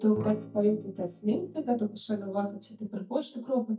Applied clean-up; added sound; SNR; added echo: neural mask model DeepFilterNet 3.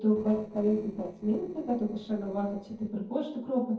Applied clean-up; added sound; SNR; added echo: neural separator model SepFormer DNS4.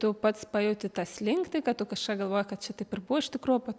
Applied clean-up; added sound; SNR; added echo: none; none; none; none.